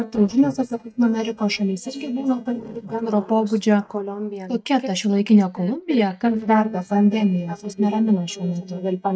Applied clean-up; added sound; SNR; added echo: neural mask model DeepFilterNet 3.